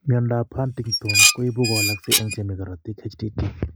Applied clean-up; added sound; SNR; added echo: none; Dishes, pots, and pans; -3 dB; none.